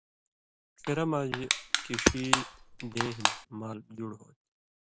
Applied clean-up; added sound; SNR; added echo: none; Hammer + Crushing; -3 dB; none.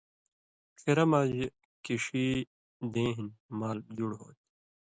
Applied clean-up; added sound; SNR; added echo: none; none; none; none.